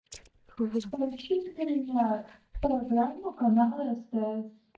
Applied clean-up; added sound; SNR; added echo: neural mask model DeepFilterNet 3.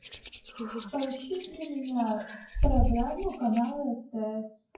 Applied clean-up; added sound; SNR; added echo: classical method WPE with log-MMSE.